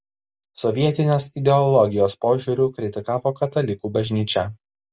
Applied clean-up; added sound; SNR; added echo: none; none; none; none.